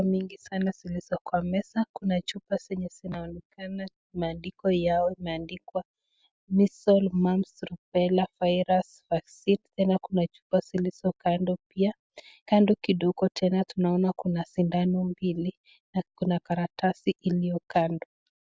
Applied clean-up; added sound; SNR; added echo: none; none; none; none.